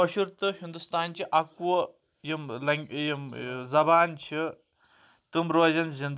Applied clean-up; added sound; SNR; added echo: none; none; none; none.